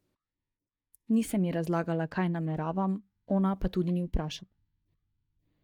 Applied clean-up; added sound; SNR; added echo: neural mask model DeepFilterNet 3.